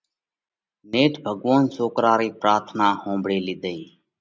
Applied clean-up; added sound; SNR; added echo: none; none; none; none.